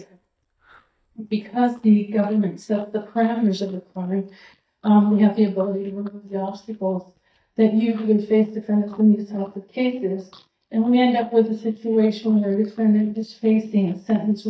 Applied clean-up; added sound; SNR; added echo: neural mask model DeepFilterNet 3.